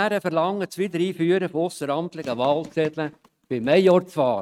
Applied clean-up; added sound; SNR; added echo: neural mask model RNNoise.